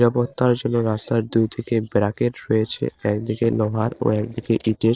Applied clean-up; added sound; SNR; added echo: neural separator model SepFormer DNS4.